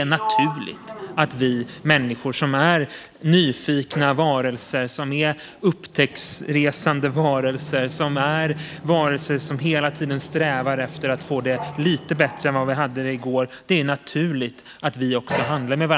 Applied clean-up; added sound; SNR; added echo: none; Sliding door; 13 dB; none.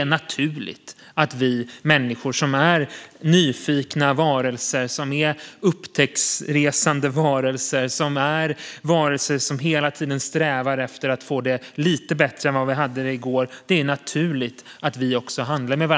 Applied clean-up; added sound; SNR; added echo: none; none; none; none.